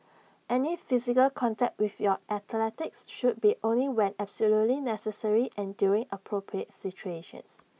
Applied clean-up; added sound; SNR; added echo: none; none; none; none.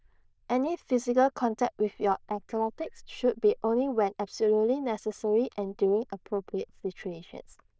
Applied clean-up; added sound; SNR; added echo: neural diffusion model UNIVERSE++.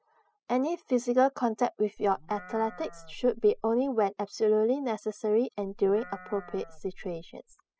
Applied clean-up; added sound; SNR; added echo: classical method spectral subtraction.